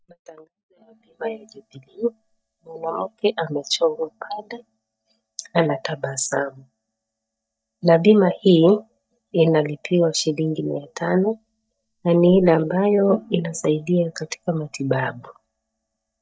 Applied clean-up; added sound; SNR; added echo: neural mask model DeepFilterNet 3.